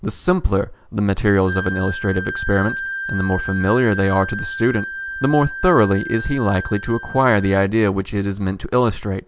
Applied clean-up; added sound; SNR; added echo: none; Wind instrument, woodwind instrument; 11 dB; none.